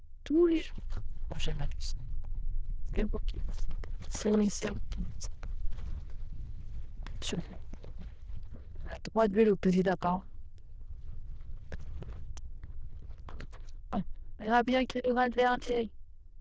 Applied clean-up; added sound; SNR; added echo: neural diffusion model UNIVERSE++.